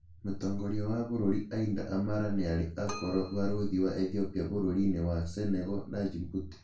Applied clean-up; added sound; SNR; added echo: none; Keyboard (musical); 20 dB; reverberation time 0.3 s.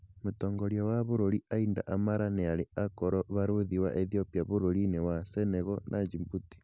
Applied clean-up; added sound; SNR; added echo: none; none; none; none.